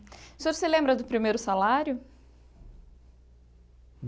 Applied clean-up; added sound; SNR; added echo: none; none; none; none.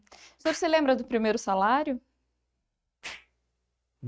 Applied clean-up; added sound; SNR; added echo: neural mask model RNNoise.